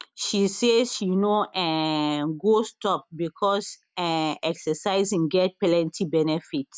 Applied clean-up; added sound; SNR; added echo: none; none; none; none.